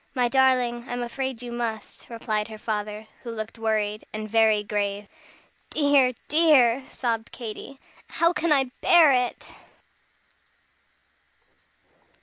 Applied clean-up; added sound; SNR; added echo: none; none; none; none.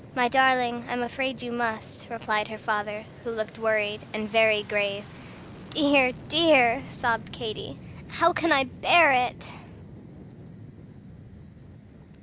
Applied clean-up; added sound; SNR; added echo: none; Fixed-wing aircraft, airplane; 17 dB; none.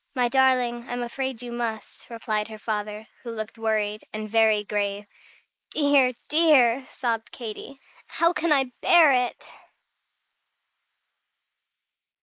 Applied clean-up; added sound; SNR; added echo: neural mask model Resemble Enhance denoiser.